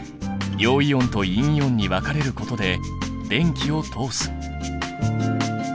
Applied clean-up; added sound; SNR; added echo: none; none; none; none.